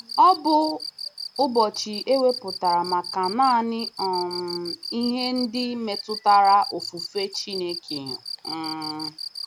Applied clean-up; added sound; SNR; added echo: none; Cricket; 11 dB; none.